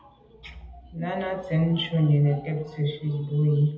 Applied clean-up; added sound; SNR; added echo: none; none; none; reverberation time 0.9 s.